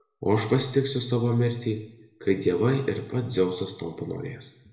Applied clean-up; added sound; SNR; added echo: none; none; none; reverberation time 0.7 s.